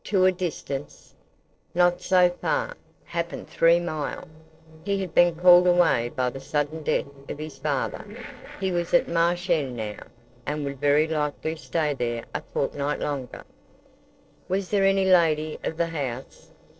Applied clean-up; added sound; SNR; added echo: neural separator model SepFormer DNS4.